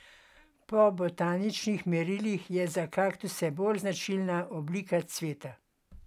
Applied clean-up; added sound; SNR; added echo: none; none; none; none.